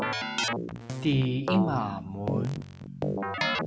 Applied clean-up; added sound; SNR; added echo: none; Keyboard (musical); 1 dB; none.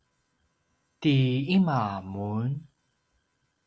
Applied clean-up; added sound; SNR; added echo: none; none; none; none.